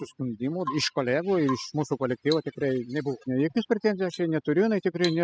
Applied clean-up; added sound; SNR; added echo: classical method spectral subtraction.